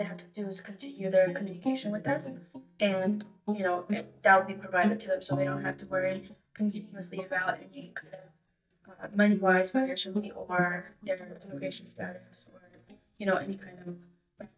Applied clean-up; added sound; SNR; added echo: neural mask model DeepFilterNet 3.